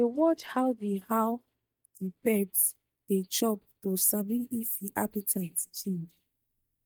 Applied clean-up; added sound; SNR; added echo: neural mask model DeepFilterNet 3.